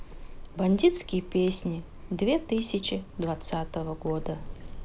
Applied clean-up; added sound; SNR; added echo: none; Zipper (clothing); 11 dB; none.